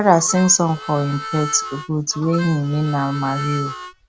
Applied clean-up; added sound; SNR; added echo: none; Harmonica; 11 dB; none.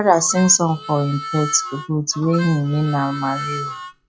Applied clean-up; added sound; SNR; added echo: classical method log-MMSE.